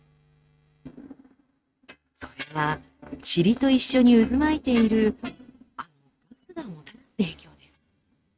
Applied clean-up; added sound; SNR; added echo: neural mask model RNNoise.